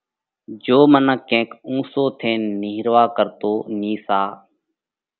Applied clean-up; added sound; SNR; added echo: none; none; none; none.